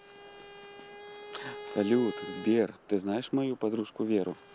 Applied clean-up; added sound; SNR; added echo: none; Bowed string instrument; 14 dB; none.